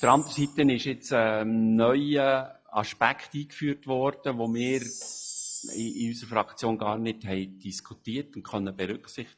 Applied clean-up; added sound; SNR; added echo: classical method log-MMSE.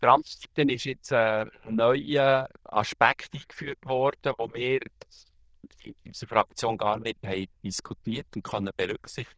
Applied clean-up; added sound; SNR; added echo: neural diffusion model UNIVERSE++.